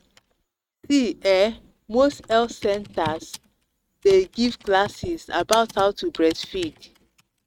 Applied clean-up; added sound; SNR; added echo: neural mask model RNNoise.